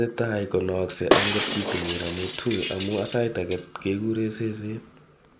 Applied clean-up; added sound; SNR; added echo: none; Shatter; -1 dB; none.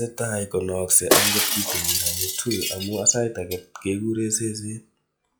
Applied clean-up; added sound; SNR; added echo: classical method log-MMSE.